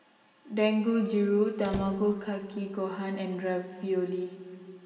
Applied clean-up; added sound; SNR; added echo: none; Squeak; 17 dB; reverberation time 2.7 s.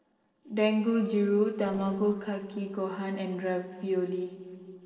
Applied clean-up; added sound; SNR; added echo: neural separator model SepFormer DNS4.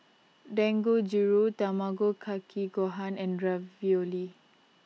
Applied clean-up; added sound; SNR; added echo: none; none; none; none.